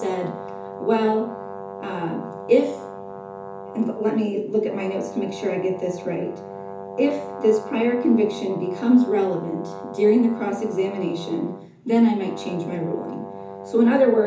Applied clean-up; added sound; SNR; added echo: none; Brass instrument; 12 dB; reverberation time 0.6 s.